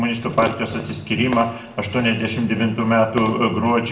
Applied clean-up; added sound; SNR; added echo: none; Fireworks; 15 dB; reverberation time 0.6 s.